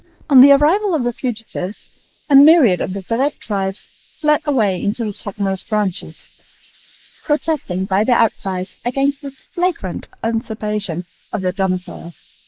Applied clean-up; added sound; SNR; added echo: neural mask model Resemble Enhance denoiser.